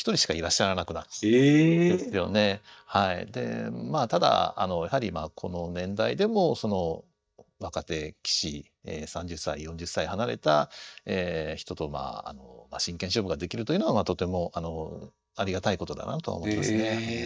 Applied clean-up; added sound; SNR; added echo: neural mask model DeepFilterNet 3.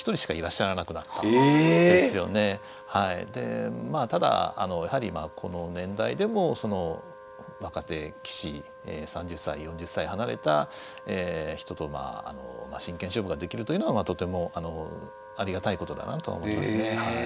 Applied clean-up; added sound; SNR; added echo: none; Wind instrument, woodwind instrument; 19 dB; none.